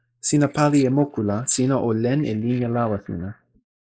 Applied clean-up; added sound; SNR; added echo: neural mask model Resemble Enhance denoiser.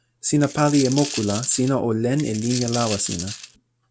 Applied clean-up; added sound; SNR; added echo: none; Coin (dropping); 10 dB; none.